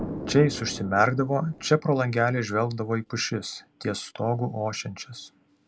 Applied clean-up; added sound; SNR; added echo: none; Explosion; 15 dB; none.